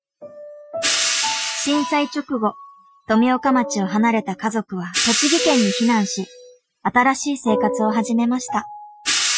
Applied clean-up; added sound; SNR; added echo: classical method Wiener filter.